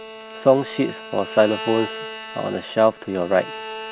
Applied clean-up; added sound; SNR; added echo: none; Bowed string instrument; 12 dB; none.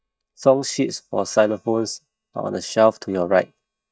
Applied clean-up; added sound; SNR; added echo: neural mask model DeepFilterNet 3.